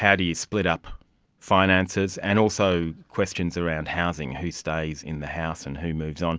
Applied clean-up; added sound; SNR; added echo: none; none; none; none.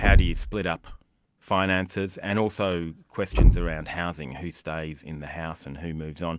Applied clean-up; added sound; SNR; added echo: none; Thump, thud; -3 dB; none.